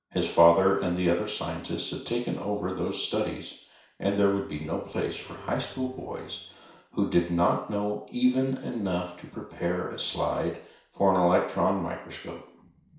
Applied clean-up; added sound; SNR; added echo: neural separator model SepFormer DNS4.